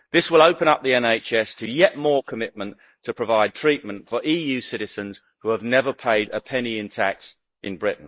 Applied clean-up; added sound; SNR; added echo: neural mask model Resemble Enhance denoiser.